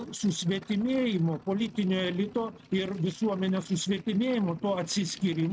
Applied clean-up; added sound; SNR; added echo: neural mask model RNNoise.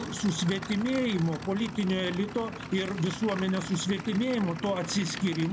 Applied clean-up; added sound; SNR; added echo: none; Idling / Aircraft; 10 dB; none.